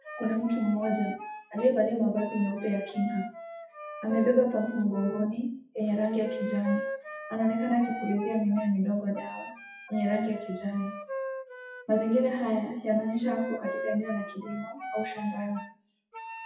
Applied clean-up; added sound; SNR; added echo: classical method WPE with log-MMSE.